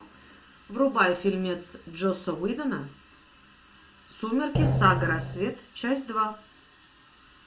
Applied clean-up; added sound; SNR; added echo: none; Drum; -3 dB; reverberation time 0.3 s.